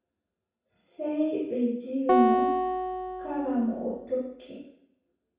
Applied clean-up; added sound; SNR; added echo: none; Acoustic guitar; -2 dB; reverberation time 0.7 s.